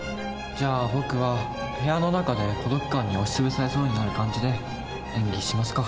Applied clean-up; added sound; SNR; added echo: none; none; none; none.